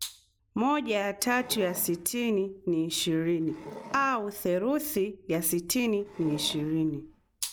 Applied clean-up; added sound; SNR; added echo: none; Wood; 18 dB; none.